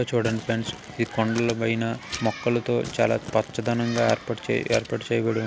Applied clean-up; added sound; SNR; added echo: none; Crumpling, crinkling; 15 dB; none.